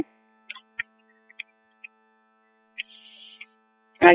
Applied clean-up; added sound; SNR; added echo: classical method spectral subtraction.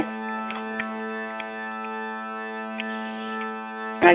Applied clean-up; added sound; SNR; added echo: none; Organ; 4 dB; none.